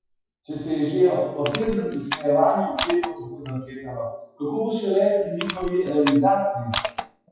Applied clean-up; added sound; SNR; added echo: classical method WPE with log-MMSE.